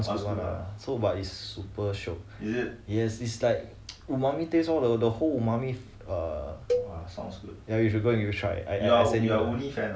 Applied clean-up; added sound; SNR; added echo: none; Cowbell; 7 dB; none.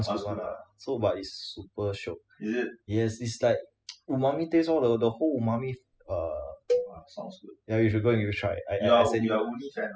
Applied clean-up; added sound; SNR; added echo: classical method spectral subtraction.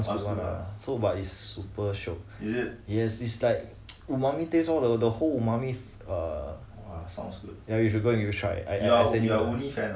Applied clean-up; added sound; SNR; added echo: none; none; none; none.